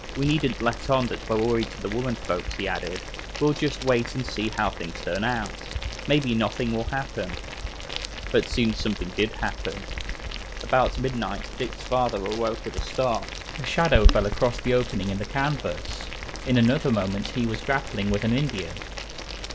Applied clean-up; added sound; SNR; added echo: none; Boiling; 5 dB; none.